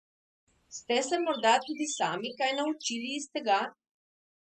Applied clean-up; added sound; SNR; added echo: classical method spectral subtraction.